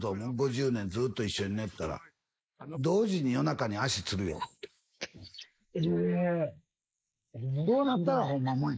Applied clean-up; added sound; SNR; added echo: neural mask model Resemble Enhance denoiser.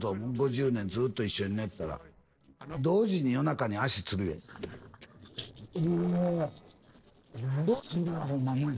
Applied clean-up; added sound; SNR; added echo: neural separator model SepFormer DNS4.